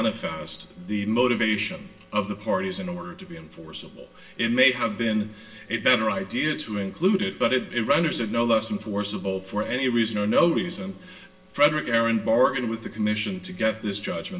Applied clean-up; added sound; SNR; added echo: none; none; none; reverberation time 0.5 s.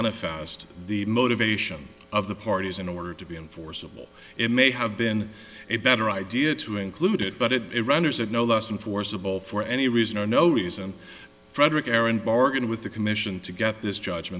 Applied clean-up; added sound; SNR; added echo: none; none; none; none.